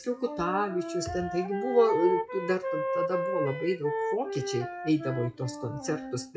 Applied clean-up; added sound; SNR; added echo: classical method WPE with log-MMSE.